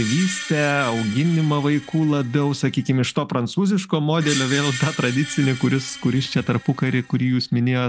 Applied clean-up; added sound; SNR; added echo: none; Screech; 14 dB; none.